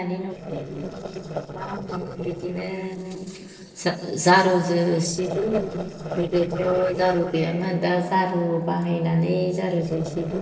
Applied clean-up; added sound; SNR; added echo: neural separator model SepFormer DNS4.